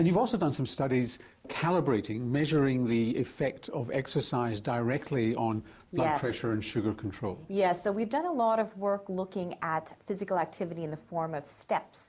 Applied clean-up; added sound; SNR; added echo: none; none; none; none.